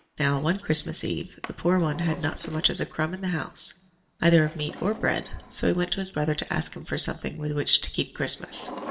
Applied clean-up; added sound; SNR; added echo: none; Drawer open or close; 18 dB; reverberation time 0.7 s.